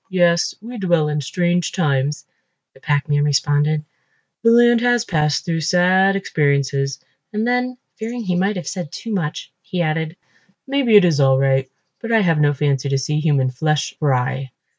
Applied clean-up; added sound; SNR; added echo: none; none; none; none.